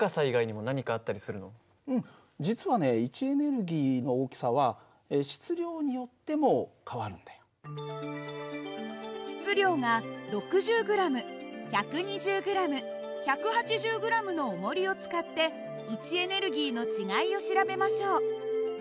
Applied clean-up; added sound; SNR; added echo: none; none; none; none.